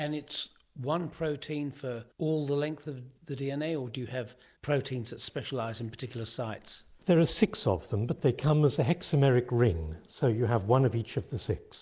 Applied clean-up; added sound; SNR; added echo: none; none; none; none.